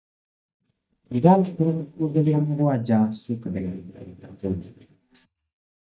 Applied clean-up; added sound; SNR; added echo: neural mask model DeepFilterNet 3.